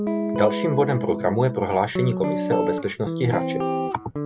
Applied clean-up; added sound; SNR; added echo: none; Guitar; 2 dB; none.